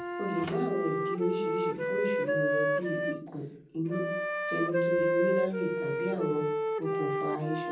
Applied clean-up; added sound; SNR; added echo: none; Wind instrument, woodwind instrument; -3 dB; reverberation time 0.6 s.